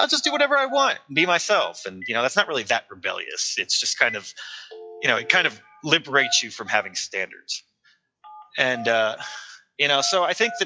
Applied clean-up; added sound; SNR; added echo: classical method log-MMSE.